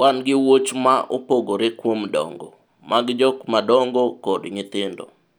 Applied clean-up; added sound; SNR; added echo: none; none; none; none.